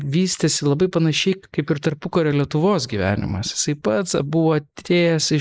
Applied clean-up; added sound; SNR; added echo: neural mask model Resemble Enhance denoiser.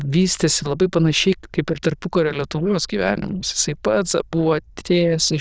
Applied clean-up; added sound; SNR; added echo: neural diffusion model UNIVERSE++.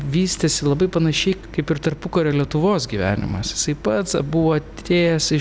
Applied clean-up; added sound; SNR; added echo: none; none; none; none.